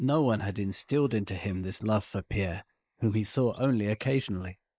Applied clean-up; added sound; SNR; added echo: neural mask model Resemble Enhance denoiser.